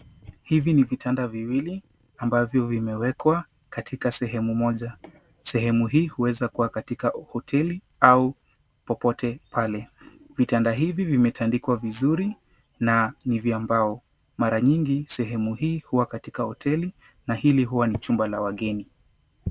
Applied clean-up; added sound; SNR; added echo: none; none; none; none.